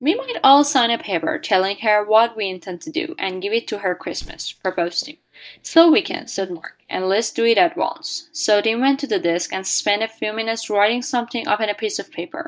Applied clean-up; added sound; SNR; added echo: neural mask model DeepFilterNet 3.